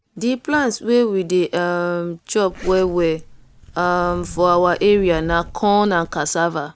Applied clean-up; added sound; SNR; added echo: none; Zipper (clothing); 16 dB; none.